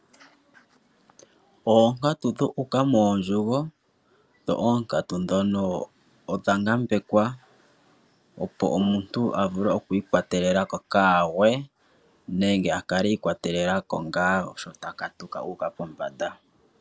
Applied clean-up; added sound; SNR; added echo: none; none; none; none.